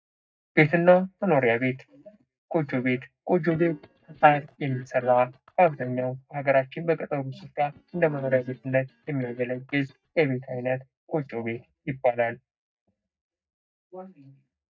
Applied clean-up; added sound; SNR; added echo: neural mask model DeepFilterNet 3.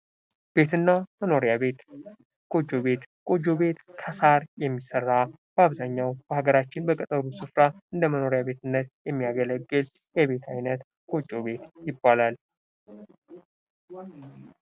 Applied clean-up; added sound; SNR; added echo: none; none; none; none.